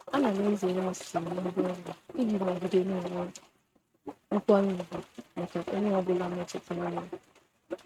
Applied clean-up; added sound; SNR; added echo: neural mask model RNNoise.